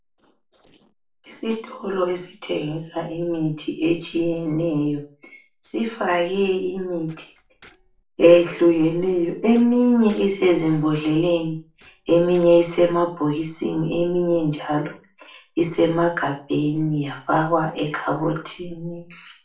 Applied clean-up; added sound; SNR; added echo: neural separator model SepFormer DNS4.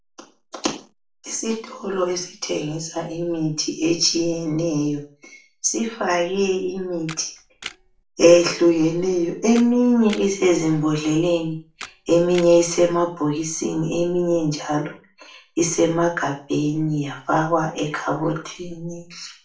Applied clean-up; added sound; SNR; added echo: none; Camera; 20 dB; reverberation time 0.3 s.